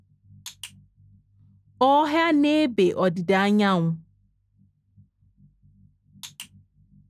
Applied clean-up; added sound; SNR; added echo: none; none; none; none.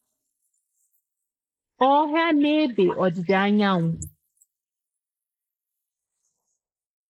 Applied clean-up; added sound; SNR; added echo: neural mask model Resemble Enhance denoiser.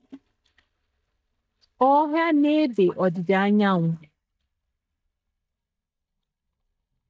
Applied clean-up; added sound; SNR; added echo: neural mask model DeepFilterNet 3.